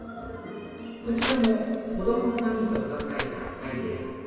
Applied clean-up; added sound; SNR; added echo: none; Crushing; 9 dB; reverberation time 2.2 s.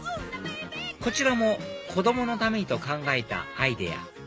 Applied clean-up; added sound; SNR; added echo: none; none; none; none.